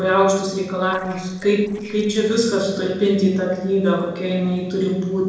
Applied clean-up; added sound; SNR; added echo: neural separator model SepFormer DNS4.